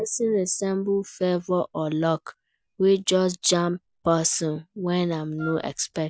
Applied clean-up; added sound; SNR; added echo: none; Wind instrument, woodwind instrument; 16 dB; none.